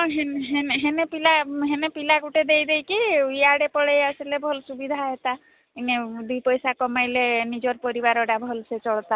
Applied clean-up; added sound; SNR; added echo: none; none; none; none.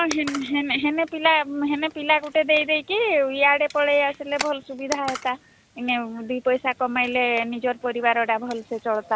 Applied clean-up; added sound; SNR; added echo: none; Camera; 18 dB; none.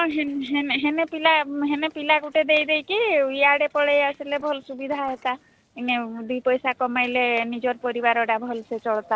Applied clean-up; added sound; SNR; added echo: neural separator model SepFormer DNS4.